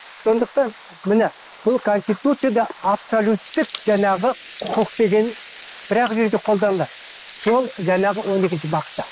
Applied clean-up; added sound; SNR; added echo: neural mask model Resemble Enhance denoiser.